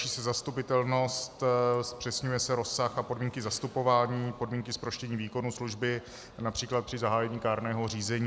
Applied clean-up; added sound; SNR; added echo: none; none; none; none.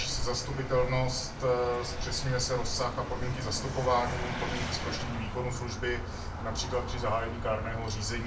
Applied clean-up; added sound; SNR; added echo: none; Vehicle; 3 dB; reverberation time 0.2 s.